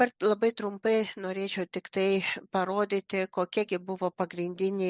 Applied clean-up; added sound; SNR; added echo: none; none; none; none.